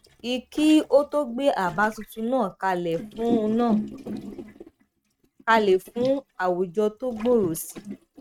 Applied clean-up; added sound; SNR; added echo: neural mask model RNNoise.